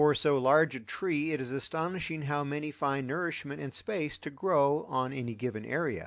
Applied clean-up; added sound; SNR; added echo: none; none; none; none.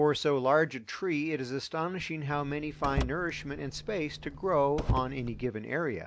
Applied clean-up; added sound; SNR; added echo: none; Car; 6 dB; none.